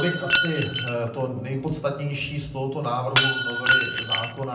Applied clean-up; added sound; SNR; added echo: none; Shatter; -1 dB; reverberation time 0.6 s.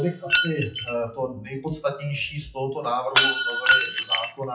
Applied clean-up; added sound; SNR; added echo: classical method WPE with log-MMSE.